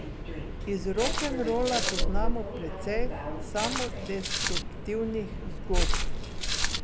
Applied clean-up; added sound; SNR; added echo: none; Subway, metro, underground + Walk, footsteps; -5 dB; none.